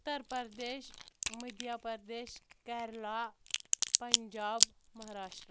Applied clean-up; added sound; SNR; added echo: none; Crack; -4 dB; none.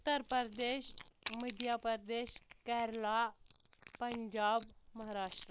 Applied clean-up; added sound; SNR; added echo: neural mask model Resemble Enhance denoiser.